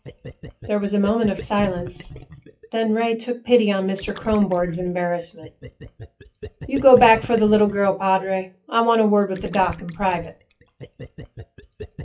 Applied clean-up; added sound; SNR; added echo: classical method WPE with log-MMSE.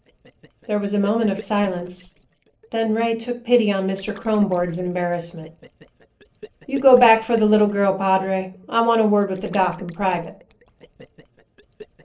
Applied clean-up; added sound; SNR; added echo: neural separator model SepFormer DNS4.